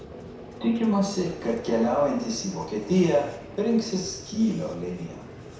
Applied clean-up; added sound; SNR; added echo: none; Vehicle; 15 dB; reverberation time 0.7 s.